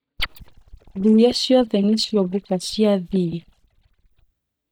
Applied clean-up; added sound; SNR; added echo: neural mask model DeepFilterNet 3.